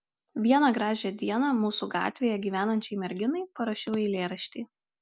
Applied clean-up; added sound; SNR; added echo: none; none; none; none.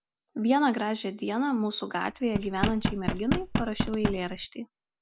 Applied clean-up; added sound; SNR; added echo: none; Knock; 1 dB; none.